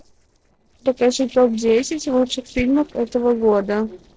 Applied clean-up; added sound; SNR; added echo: neural separator model SepFormer DNS4.